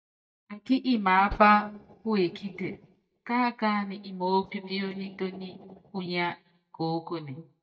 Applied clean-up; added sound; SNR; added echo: neural mask model DeepFilterNet 3.